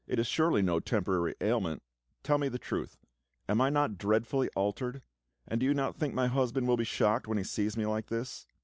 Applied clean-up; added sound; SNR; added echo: none; none; none; none.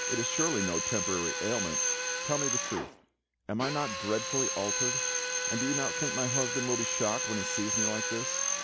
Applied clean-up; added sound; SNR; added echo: none; Drill; -2 dB; none.